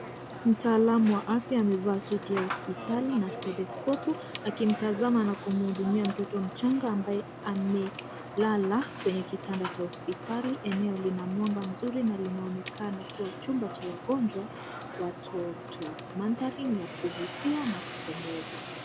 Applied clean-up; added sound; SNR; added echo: none; Sink (filling or washing) / Water tap, faucet / Water; 10 dB; none.